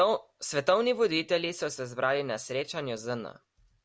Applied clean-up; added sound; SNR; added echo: none; none; none; none.